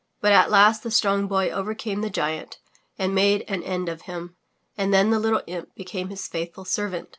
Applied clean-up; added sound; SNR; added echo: none; none; none; none.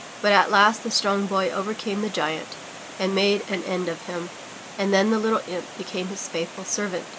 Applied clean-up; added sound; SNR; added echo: none; Water; 14 dB; none.